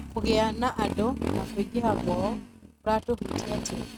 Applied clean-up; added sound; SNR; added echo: neural mask model RNNoise.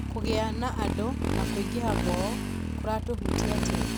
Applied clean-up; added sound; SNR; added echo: none; Motorcycle; -5 dB; none.